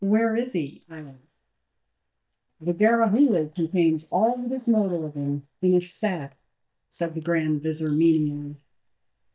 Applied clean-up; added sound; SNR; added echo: neural mask model DeepFilterNet 3.